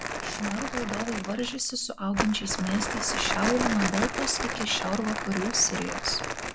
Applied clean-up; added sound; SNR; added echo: none; Crumpling, crinkling; 2 dB; none.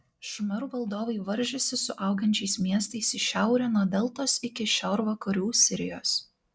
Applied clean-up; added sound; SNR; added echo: none; none; none; none.